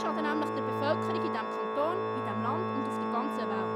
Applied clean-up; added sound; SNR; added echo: none; Organ; -3 dB; none.